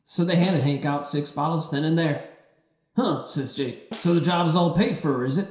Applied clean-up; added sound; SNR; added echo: none; Snare drum; 20 dB; reverberation time 0.7 s.